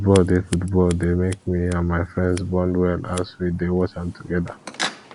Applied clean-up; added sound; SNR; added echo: none; Scissors; 16 dB; none.